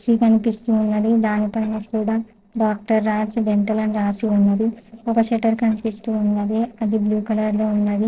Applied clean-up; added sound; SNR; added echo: neural separator model SepFormer DNS4.